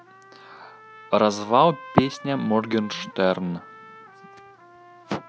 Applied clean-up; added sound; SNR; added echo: none; Trumpet; 20 dB; none.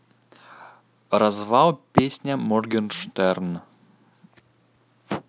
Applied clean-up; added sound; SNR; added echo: none; none; none; none.